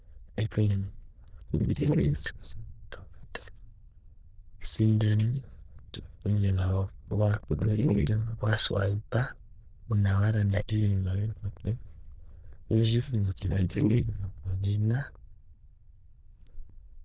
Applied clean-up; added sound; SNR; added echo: neural diffusion model UNIVERSE++.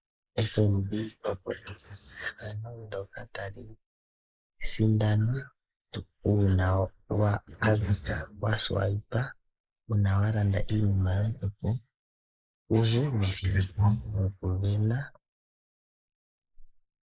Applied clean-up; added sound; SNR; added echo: neural mask model Resemble Enhance denoiser.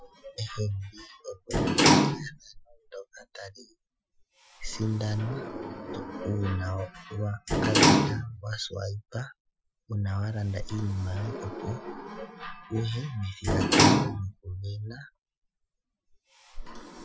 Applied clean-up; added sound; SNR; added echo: classical method Wiener filter.